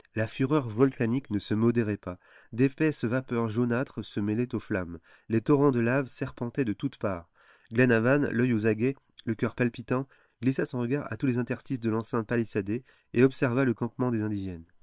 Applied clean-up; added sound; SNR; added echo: neural separator model SepFormer WHAM!.